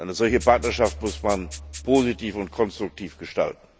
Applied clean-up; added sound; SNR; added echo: none; Bowed string instrument + Rattle (instrument); 13 dB; none.